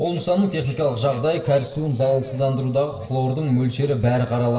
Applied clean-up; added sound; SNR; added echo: neural separator model SepFormer DNS4.